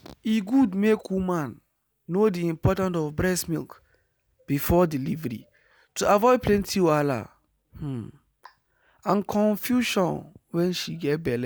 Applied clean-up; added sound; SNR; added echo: none; none; none; none.